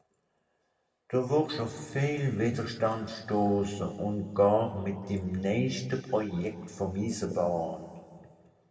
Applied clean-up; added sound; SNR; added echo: none; none; none; reverberation time 1.9 s.